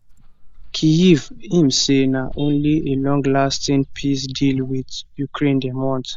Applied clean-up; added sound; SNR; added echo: neural mask model DeepFilterNet 3.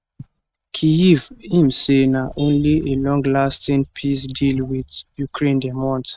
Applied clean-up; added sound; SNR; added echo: neural mask model RNNoise.